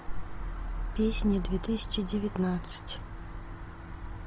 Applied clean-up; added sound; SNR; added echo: none; none; none; none.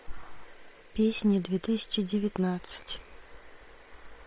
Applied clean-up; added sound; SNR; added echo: neural separator model SepFormer WHAM!.